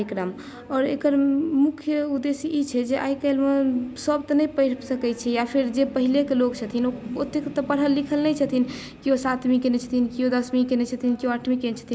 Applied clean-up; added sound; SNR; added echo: none; none; none; none.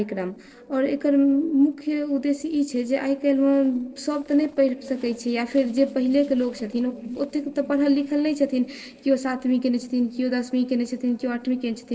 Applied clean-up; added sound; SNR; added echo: neural separator model SepFormer DNS4.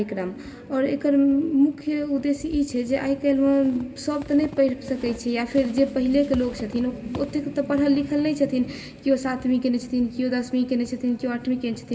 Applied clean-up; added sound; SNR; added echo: none; Squeak / Walk, footsteps; 20 dB; reverberation time 1.0 s.